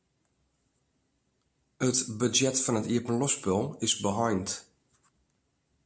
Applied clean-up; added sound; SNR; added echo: none; none; none; none.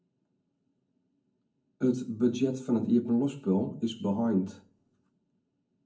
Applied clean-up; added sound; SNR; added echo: none; none; none; reverberation time 0.4 s.